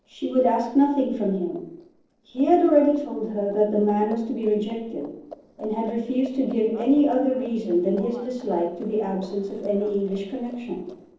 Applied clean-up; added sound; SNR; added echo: neural separator model SepFormer DNS4.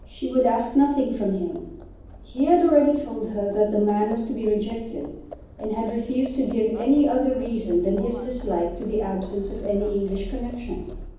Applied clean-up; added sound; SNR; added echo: none; Livestock, farm animals, working animals; 15 dB; reverberation time 1.2 s.